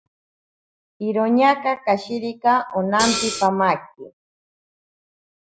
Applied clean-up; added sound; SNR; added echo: none; Hi-hat; 1 dB; none.